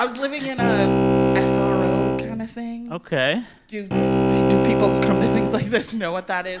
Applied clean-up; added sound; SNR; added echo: none; Bowed string instrument; -4 dB; none.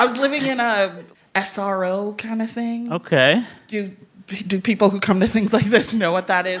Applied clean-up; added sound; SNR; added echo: none; none; none; none.